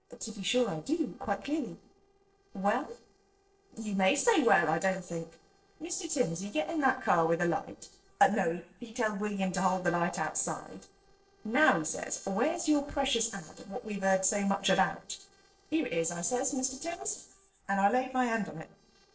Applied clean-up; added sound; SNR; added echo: neural separator model SepFormer DNS4.